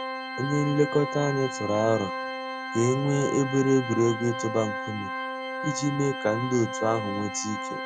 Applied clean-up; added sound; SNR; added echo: none; Organ; 6 dB; none.